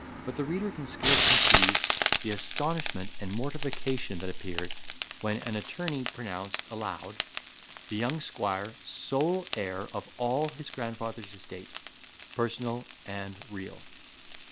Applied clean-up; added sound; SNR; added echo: none; Frying (food); -4 dB; none.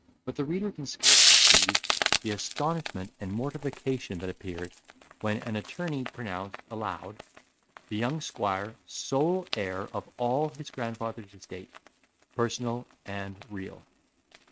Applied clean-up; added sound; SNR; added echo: neural mask model RNNoise.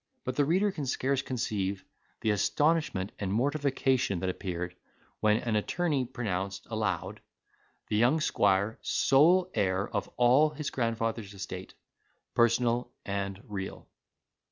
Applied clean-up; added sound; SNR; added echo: none; none; none; none.